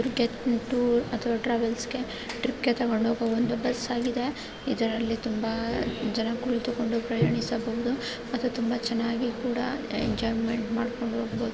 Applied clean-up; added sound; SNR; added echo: none; none; none; none.